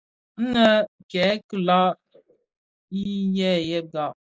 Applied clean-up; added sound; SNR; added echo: neural mask model Resemble Enhance denoiser.